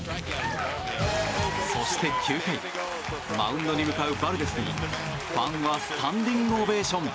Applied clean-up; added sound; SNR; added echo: none; Applause / Cheering; 7 dB; none.